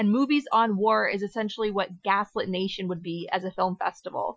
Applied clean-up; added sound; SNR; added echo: classical method Wiener filter.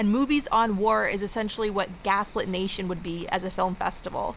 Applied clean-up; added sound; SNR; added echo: none; Rain; 16 dB; none.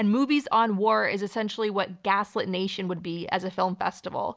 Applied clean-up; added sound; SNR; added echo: none; none; none; none.